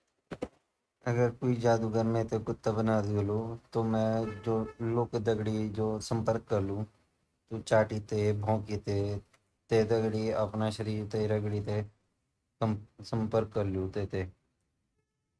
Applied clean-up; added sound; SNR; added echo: neural mask model RNNoise.